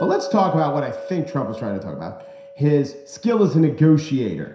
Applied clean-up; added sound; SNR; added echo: none; Chink, clink; 14 dB; reverberation time 0.7 s.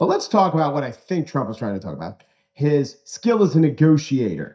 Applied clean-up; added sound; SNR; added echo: neural mask model DeepFilterNet 3.